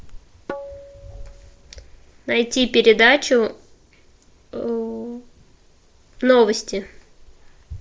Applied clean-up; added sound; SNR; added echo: neural separator model SepFormer DNS4.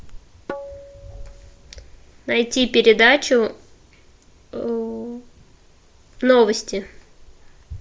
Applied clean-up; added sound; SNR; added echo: none; Tabla; 15 dB; none.